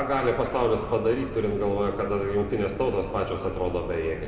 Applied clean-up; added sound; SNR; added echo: none; Boat, Water vehicle; 15 dB; reverberation time 2.0 s.